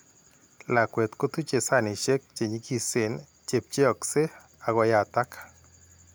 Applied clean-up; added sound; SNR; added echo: none; none; none; none.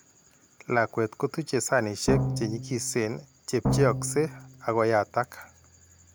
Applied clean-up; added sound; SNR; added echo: none; Drum; 2 dB; none.